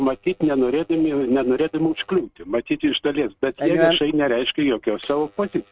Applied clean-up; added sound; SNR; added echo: neural mask model RNNoise.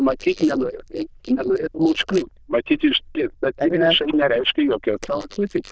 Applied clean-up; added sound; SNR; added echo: neural diffusion model UNIVERSE++.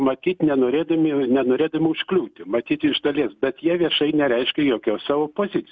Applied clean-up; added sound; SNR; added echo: none; none; none; none.